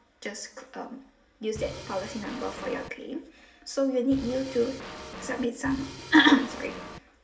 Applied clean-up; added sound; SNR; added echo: none; Drum kit; 12 dB; reverberation time 0.6 s.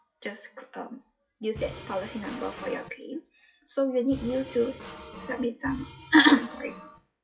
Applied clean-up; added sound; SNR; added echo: classical method WPE with log-MMSE.